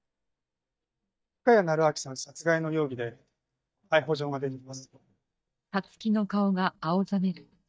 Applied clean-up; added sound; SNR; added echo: neural mask model DeepFilterNet 3.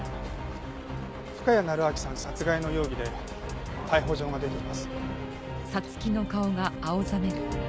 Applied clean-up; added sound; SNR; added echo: none; Fire; 20 dB; none.